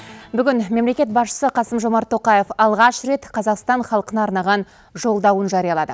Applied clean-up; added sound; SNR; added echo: none; none; none; none.